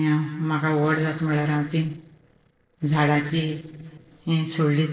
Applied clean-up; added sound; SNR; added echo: neural separator model SepFormer DNS4.